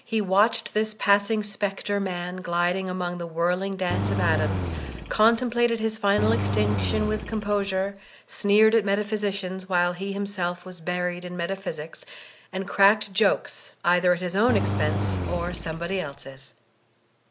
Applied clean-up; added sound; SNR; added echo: none; Engine; 3 dB; none.